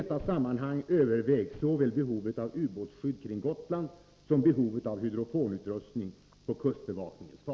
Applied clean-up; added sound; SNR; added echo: none; none; none; none.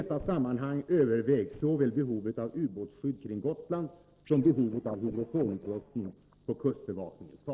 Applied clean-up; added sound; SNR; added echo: neural separator model SepFormer DNS4.